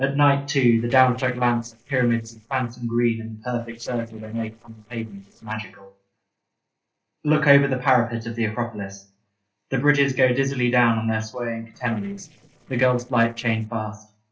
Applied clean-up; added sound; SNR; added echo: neural separator model SepFormer DNS4.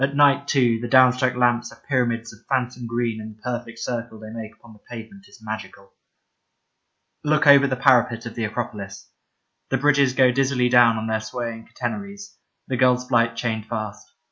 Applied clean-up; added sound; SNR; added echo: none; none; none; none.